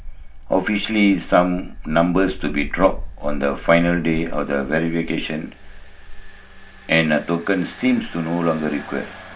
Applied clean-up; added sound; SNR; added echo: none; Engine; 10 dB; reverberation time 0.3 s.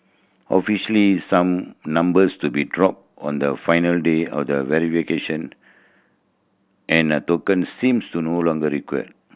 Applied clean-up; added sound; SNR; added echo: none; none; none; none.